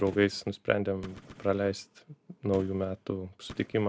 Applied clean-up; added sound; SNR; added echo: none; Gunshot, gunfire; 20 dB; none.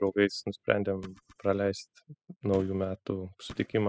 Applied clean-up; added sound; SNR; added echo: classical method spectral subtraction.